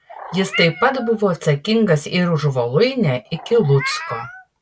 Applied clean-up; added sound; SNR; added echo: none; Meow; 14 dB; none.